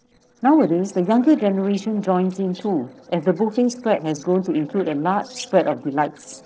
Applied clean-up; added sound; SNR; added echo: neural separator model SepFormer DNS4.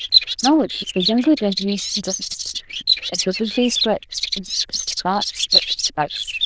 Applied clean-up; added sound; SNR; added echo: neural diffusion model UNIVERSE++.